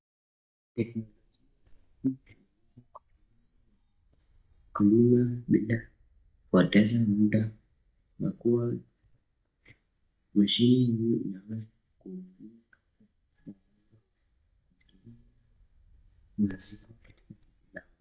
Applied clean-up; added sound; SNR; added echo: neural mask model DeepFilterNet 3.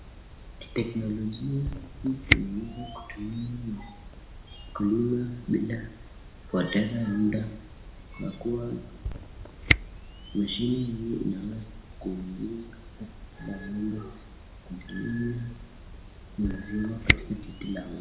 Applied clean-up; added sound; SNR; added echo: none; Camera; 3 dB; reverberation time 0.8 s.